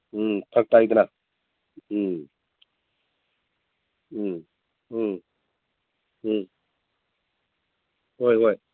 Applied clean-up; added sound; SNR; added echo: none; none; none; none.